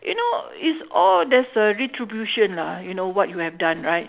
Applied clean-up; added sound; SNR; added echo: none; none; none; none.